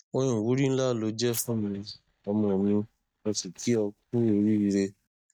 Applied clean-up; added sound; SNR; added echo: neural mask model DeepFilterNet 3.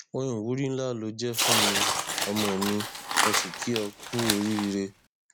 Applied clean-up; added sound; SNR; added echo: none; Tearing; -2 dB; none.